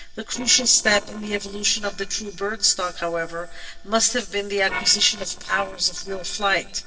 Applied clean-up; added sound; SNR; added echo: neural separator model SepFormer DNS4.